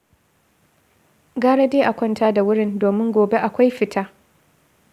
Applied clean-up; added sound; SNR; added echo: none; none; none; none.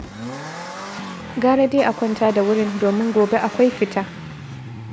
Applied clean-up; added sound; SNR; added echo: none; Accelerating, revving, vroom; 13 dB; none.